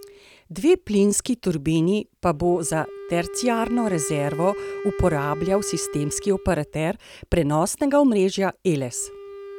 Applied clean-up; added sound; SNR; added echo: none; Wind instrument, woodwind instrument; 13 dB; none.